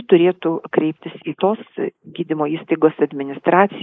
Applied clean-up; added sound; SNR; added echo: neural mask model Resemble Enhance denoiser.